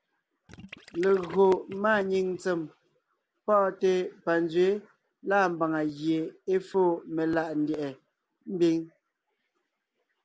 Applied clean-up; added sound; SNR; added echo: none; Gurgling; 19 dB; none.